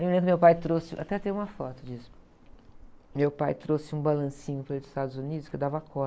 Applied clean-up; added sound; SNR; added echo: none; none; none; none.